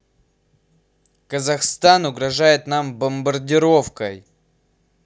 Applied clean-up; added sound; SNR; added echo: none; none; none; none.